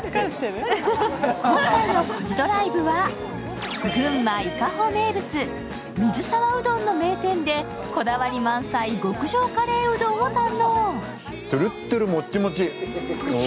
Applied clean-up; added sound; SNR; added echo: none; none; none; none.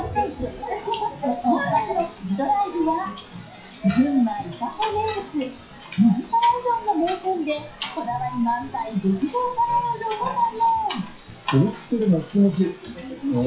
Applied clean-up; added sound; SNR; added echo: classical method WPE with log-MMSE.